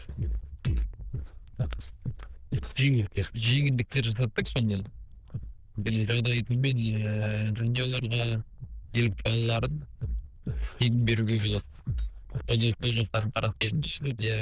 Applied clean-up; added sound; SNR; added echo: neural diffusion model UNIVERSE++.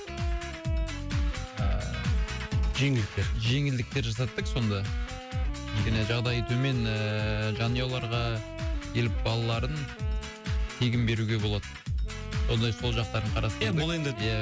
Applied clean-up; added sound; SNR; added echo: none; Wind instrument, woodwind instrument; 14 dB; none.